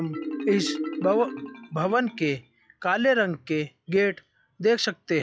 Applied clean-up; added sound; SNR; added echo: classical method log-MMSE.